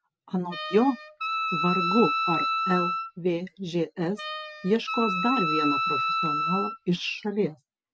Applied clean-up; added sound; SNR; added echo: none; Wind instrument, woodwind instrument; 0 dB; none.